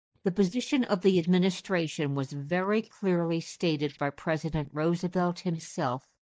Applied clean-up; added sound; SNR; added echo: neural mask model DeepFilterNet 3.